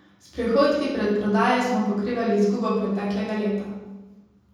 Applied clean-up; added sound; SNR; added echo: none; none; none; reverberation time 1.3 s.